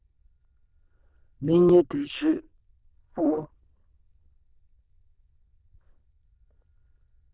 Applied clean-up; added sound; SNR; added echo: neural diffusion model UNIVERSE++.